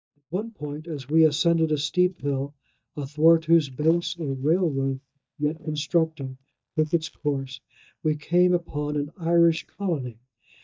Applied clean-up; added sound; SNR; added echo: neural mask model DeepFilterNet 3.